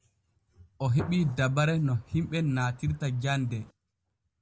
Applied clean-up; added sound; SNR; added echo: none; Gunshot, gunfire; 17 dB; none.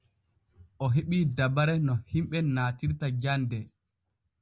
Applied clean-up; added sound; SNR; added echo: none; none; none; none.